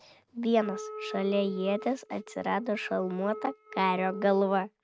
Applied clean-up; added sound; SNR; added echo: neural mask model RNNoise.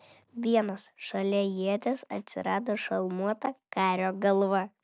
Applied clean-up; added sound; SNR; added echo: none; none; none; none.